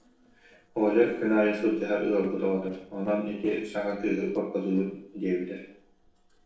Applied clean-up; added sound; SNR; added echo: neural separator model SepFormer DNS4.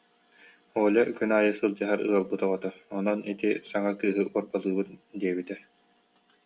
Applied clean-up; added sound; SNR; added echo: none; none; none; none.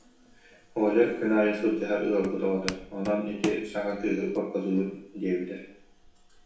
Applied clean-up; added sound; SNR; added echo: none; Walk, footsteps; 17 dB; reverberation time 0.6 s.